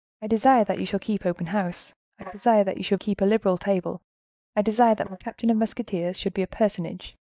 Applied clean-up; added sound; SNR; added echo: neural mask model DeepFilterNet 3.